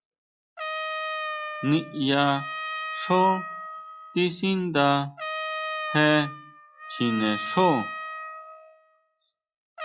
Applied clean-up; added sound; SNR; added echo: classical method log-MMSE.